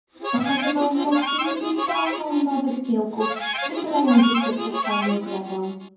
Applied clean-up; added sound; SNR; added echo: none; Harmonica; 4 dB; reverberation time 0.9 s.